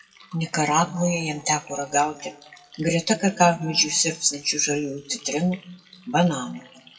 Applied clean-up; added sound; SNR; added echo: classical method WPE with log-MMSE.